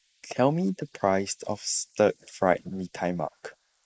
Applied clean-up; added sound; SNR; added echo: neural mask model Resemble Enhance denoiser.